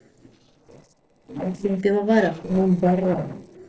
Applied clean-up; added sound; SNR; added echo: neural separator model SepFormer DNS4.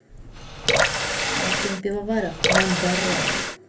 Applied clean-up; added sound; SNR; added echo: none; Water tap, faucet / Water; -5 dB; reverberation time 0.3 s.